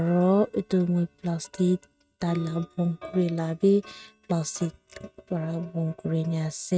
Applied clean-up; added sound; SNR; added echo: neural mask model RNNoise.